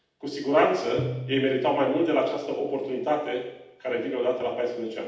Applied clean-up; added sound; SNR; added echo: none; Bowed string instrument; 14 dB; reverberation time 0.8 s.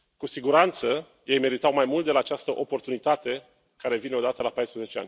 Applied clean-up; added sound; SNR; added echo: none; none; none; none.